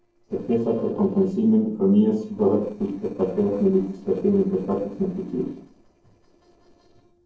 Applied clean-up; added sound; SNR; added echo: neural separator model SepFormer DNS4.